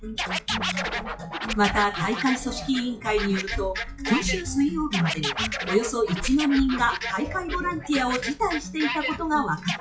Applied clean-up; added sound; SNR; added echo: classical method WPE with log-MMSE.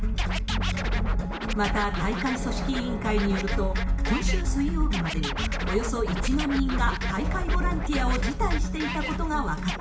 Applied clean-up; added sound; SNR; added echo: none; Scratching (performance technique); 10 dB; reverberation time 0.4 s.